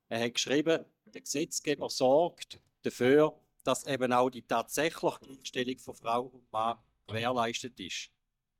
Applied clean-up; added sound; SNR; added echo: neural mask model DeepFilterNet 3.